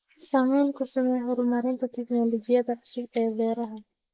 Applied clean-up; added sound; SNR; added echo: neural mask model Resemble Enhance denoiser.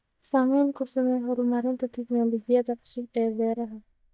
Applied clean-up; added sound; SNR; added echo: neural mask model DeepFilterNet 3.